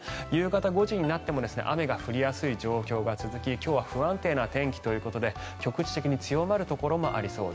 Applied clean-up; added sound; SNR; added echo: none; none; none; none.